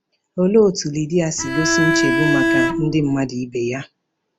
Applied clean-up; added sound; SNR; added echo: none; Bowed string instrument; -1 dB; none.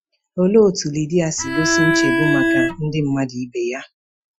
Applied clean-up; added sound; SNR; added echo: classical method Wiener filter.